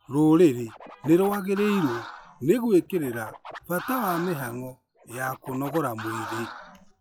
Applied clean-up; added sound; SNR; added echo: classical method log-MMSE.